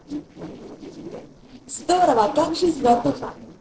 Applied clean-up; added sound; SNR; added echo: neural separator model SepFormer DNS4.